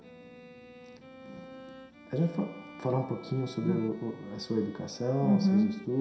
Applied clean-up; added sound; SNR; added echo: none; Bowed string instrument; 20 dB; reverberation time 0.7 s.